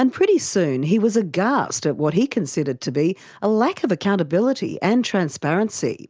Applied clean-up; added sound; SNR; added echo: none; none; none; none.